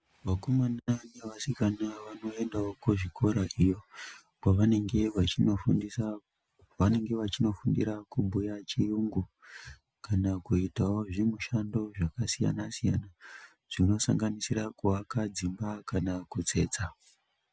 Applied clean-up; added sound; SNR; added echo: none; none; none; none.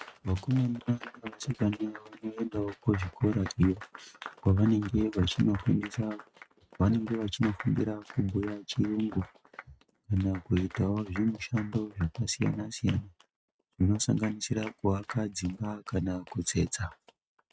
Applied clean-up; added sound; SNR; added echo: neural mask model RNNoise.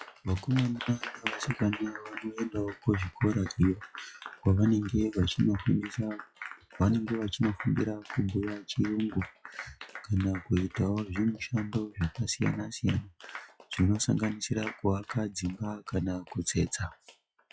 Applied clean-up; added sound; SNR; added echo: classical method log-MMSE.